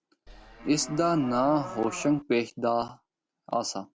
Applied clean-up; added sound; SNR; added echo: none; Livestock, farm animals, working animals; 13 dB; none.